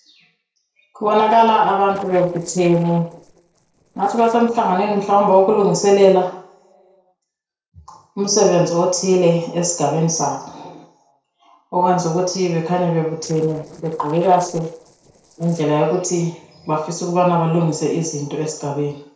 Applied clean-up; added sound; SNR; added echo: neural separator model SepFormer DNS4.